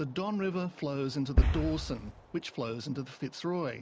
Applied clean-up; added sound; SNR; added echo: none; Boom; -5 dB; none.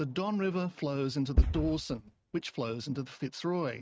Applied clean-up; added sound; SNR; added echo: neural mask model RNNoise.